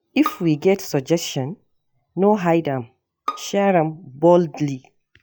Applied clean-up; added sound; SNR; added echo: classical method log-MMSE.